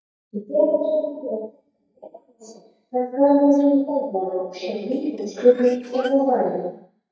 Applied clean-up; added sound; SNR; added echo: neural mask model DeepFilterNet 3.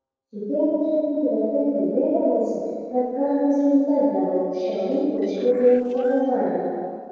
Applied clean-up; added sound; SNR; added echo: neural separator model SepFormer DNS4.